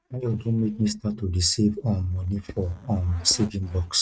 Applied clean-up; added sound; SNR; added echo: neural mask model RNNoise.